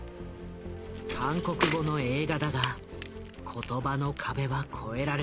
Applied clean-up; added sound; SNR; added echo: none; Bicycle; 7 dB; none.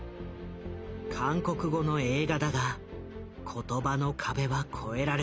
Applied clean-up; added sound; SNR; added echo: none; none; none; none.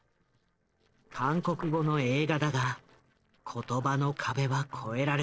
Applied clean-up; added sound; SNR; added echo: neural separator model SepFormer DNS4.